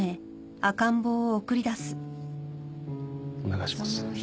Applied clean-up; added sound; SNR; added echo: none; none; none; none.